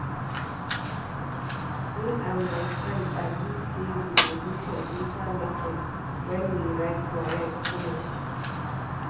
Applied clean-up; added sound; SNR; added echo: none; Fire; -5 dB; reverberation time 0.8 s.